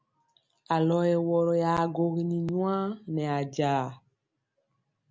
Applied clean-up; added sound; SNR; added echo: none; none; none; none.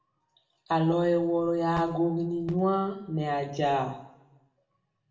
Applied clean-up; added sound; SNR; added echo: none; none; none; reverberation time 0.6 s.